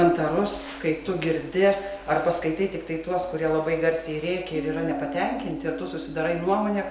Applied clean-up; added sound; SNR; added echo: none; Bass guitar; 14 dB; none.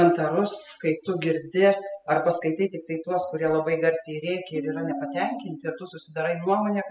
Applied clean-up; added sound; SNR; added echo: classical method spectral subtraction.